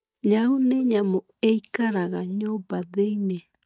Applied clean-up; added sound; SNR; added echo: neural mask model DeepFilterNet 3.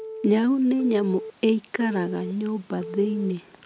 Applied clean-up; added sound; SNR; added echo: none; Telephone; 14 dB; none.